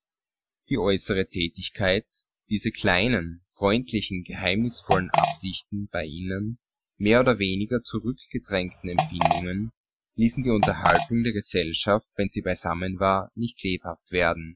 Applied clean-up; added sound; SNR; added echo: classical method Wiener filter.